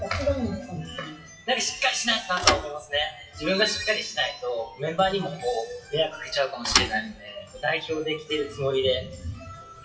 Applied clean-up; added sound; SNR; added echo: classical method WPE with log-MMSE.